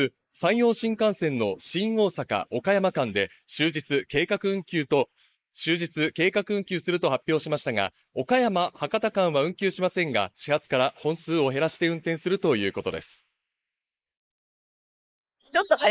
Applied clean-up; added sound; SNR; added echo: neural mask model Resemble Enhance denoiser.